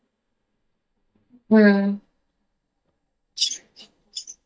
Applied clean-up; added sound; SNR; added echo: neural mask model DeepFilterNet 3.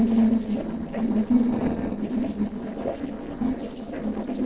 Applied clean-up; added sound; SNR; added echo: neural separator model SepFormer DNS4.